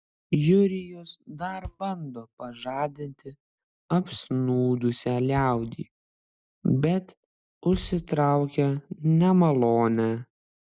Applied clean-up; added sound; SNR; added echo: neural mask model DeepFilterNet 3.